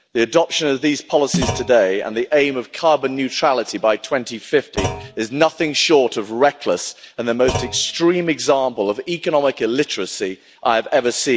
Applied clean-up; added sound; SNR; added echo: none; Snare drum + Thump, thud; 11 dB; none.